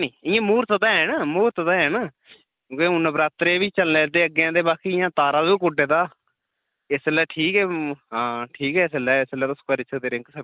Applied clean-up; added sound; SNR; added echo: none; none; none; none.